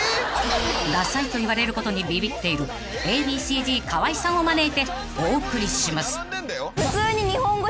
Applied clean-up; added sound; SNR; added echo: none; none; none; none.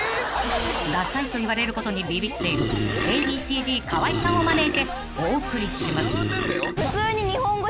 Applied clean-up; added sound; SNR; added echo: none; Burping, eructation; 2 dB; none.